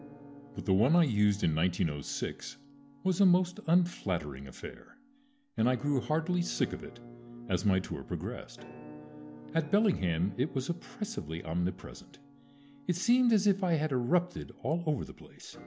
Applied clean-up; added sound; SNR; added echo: none; Musical instrument; 19 dB; none.